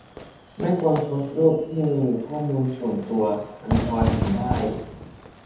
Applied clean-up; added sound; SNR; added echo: none; Fire / Fireworks; 7 dB; reverberation time 1.1 s.